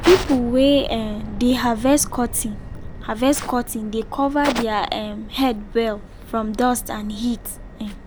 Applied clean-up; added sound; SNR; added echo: none; Boom + Subway, metro, underground; 13 dB; none.